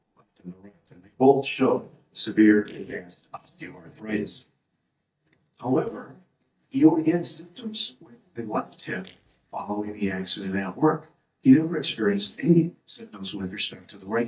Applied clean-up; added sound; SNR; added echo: neural mask model DeepFilterNet 3.